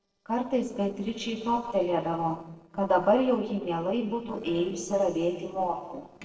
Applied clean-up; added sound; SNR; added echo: neural separator model SepFormer DNS4.